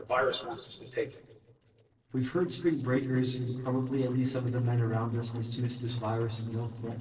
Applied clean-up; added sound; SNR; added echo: neural separator model SepFormer DNS4.